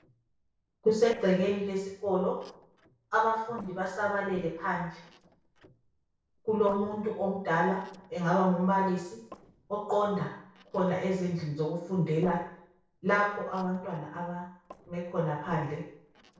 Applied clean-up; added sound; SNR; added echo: neural separator model SepFormer DNS4.